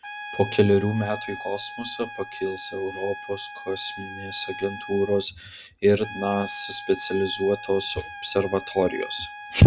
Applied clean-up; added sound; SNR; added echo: none; Trumpet; 14 dB; none.